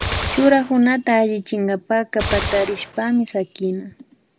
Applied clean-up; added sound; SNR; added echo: none; Gunshot, gunfire; 9 dB; none.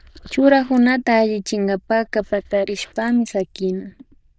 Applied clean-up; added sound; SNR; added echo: neural diffusion model UNIVERSE++.